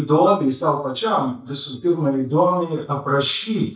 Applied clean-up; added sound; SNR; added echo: neural mask model DeepFilterNet 3.